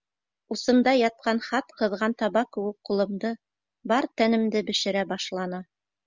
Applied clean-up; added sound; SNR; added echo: none; none; none; none.